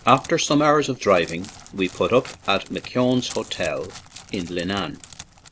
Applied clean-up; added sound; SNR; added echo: none; Crackle; 20 dB; none.